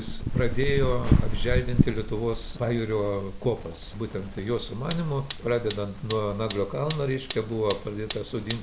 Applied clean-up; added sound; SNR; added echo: none; Fire; 1 dB; none.